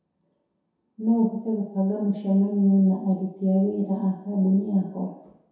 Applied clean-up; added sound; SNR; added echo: none; none; none; reverberation time 0.7 s.